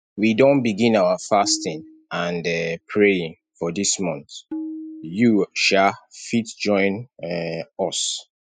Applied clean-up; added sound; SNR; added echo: classical method spectral subtraction.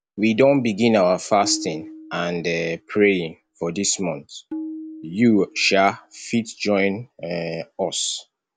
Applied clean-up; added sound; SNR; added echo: none; Tabla; 16 dB; none.